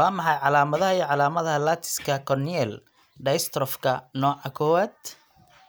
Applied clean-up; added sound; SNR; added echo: none; none; none; none.